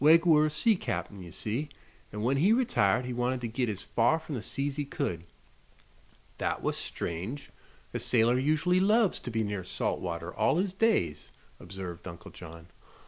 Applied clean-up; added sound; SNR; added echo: none; none; none; none.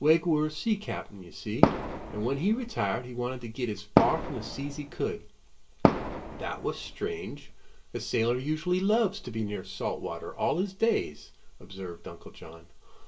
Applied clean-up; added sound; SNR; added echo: none; Fireworks; -2 dB; reverberation time 0.2 s.